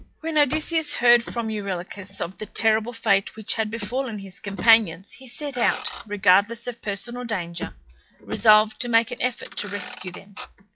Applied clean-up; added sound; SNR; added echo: classical method log-MMSE.